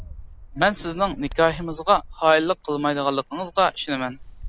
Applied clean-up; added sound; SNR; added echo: none; Bird; 16 dB; none.